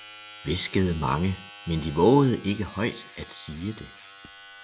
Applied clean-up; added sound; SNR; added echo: none; Domestic sounds, home sounds; 17 dB; none.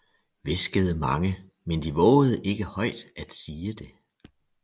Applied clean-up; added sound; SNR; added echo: none; none; none; none.